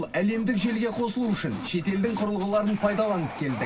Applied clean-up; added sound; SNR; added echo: none; Squeak; 14 dB; reverberation time 0.4 s.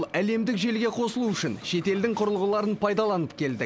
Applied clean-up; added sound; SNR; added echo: none; none; none; none.